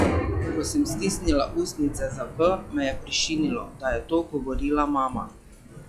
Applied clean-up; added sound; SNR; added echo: classical method log-MMSE.